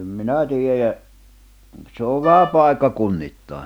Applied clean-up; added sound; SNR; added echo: none; Wind instrument, woodwind instrument; 10 dB; none.